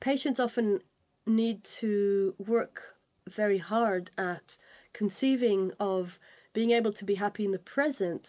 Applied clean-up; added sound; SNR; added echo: none; none; none; none.